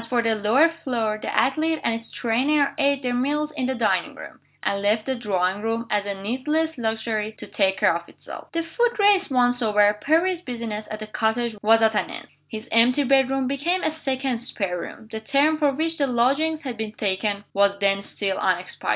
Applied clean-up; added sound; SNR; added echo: none; none; none; none.